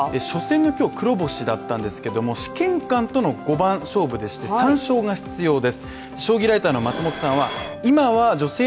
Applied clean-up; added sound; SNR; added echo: none; Dishes, pots, and pans; 14 dB; none.